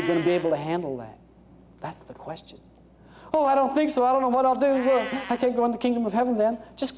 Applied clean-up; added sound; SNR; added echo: none; Meow; 20 dB; none.